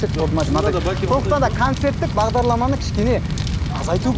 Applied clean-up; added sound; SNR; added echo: none; Fire; 1 dB; none.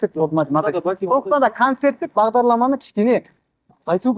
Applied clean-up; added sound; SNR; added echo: neural mask model DeepFilterNet 3.